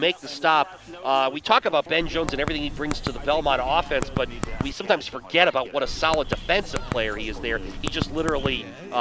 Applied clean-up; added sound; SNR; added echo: none; Typing; 6 dB; none.